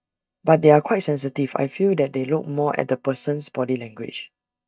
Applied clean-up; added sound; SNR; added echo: neural mask model DeepFilterNet 3.